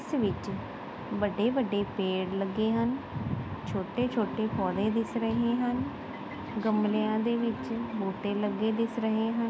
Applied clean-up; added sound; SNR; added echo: none; Marimba, xylophone; 15 dB; none.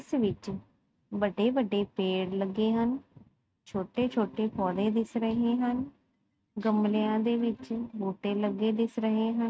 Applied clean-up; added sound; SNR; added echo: neural mask model RNNoise.